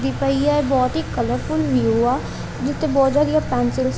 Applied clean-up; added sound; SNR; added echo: none; Engine; 8 dB; none.